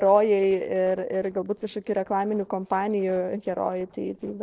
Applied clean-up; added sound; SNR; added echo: neural separator model SepFormer DNS4.